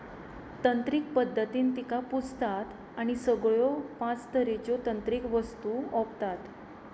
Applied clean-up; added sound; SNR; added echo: none; none; none; none.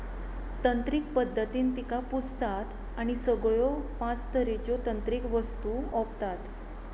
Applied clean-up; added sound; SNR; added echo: none; Mechanisms; 7 dB; none.